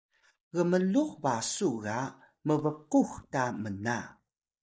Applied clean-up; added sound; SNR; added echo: neural mask model DeepFilterNet 3.